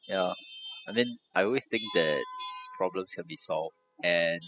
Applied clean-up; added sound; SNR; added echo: classical method spectral subtraction.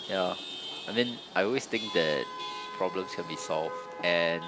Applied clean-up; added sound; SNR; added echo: none; Chatter / Traffic noise, roadway noise / Vehicle horn, car horn, honking / Engine; 8 dB; none.